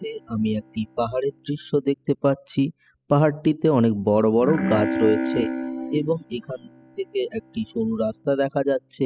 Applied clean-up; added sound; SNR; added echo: classical method spectral subtraction.